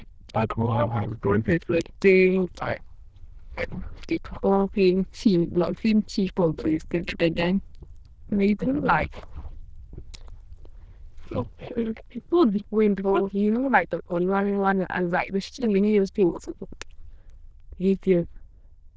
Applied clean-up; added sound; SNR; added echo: neural diffusion model UNIVERSE++.